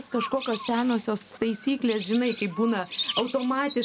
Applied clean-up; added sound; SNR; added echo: none; Bird + Bird; 4 dB; none.